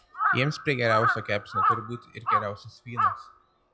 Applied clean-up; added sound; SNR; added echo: classical method log-MMSE.